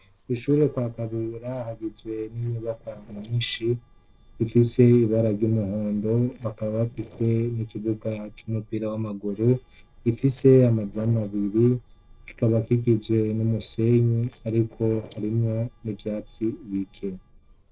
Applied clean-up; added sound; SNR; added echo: neural separator model SepFormer DNS4.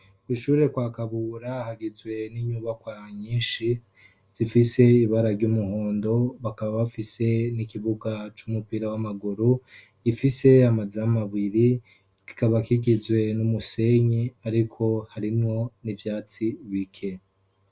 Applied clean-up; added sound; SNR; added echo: none; none; none; none.